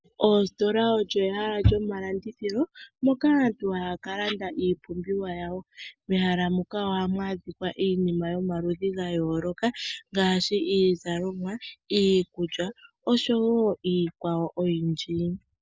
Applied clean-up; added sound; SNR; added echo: none; none; none; none.